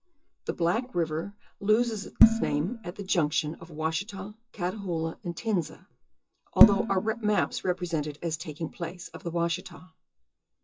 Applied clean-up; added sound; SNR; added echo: classical method WPE with log-MMSE.